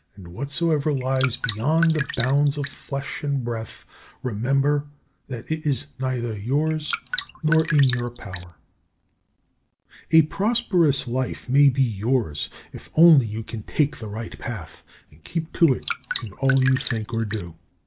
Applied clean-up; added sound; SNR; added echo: none; Drip; 10 dB; none.